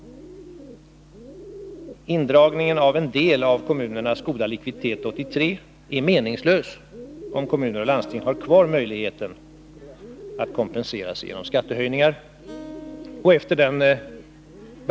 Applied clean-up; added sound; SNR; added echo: none; Bird + Acoustic guitar; 17 dB; none.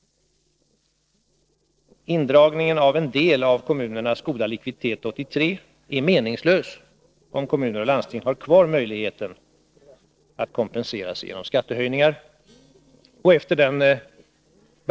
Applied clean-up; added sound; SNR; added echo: neural separator model SepFormer DNS4.